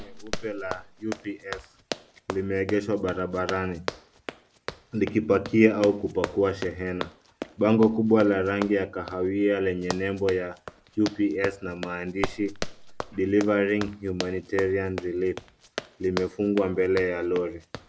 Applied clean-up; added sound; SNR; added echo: none; Run; 12 dB; none.